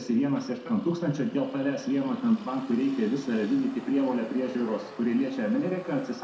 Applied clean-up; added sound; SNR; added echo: none; Motor vehicle (road); 19 dB; reverberation time 0.6 s.